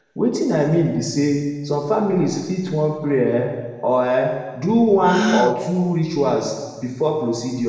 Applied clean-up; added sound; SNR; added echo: none; Gasp; 13 dB; reverberation time 1.1 s.